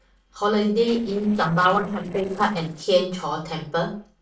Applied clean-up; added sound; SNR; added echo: neural separator model SepFormer DNS4.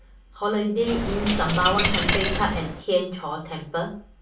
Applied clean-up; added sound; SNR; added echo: none; Coin (dropping); -3 dB; reverberation time 0.3 s.